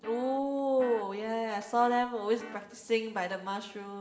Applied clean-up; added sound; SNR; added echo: none; Guitar; 19 dB; reverberation time 0.9 s.